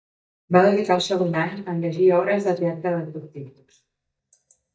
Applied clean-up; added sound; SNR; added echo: neural mask model DeepFilterNet 3.